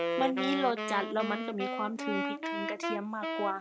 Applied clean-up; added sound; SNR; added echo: none; Wind instrument, woodwind instrument; 1 dB; none.